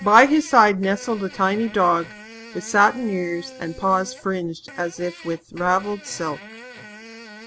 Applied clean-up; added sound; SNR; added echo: none; Fart; 19 dB; none.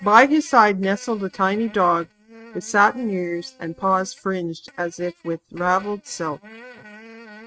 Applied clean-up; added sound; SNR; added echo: neural mask model RNNoise.